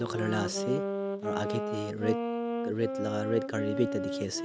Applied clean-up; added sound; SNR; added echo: none; Wind instrument, woodwind instrument; 1 dB; none.